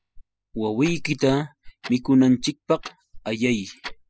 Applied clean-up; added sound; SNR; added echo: classical method spectral subtraction.